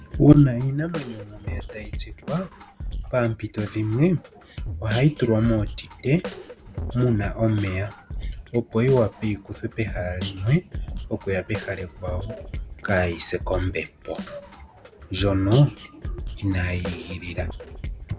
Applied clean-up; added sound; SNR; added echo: none; Drum kit; 11 dB; none.